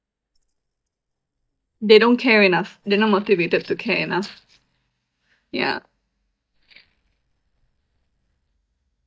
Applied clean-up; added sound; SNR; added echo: neural mask model DeepFilterNet 3.